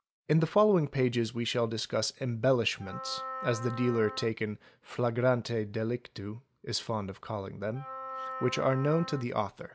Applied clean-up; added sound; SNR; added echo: none; Wind instrument, woodwind instrument; 11 dB; none.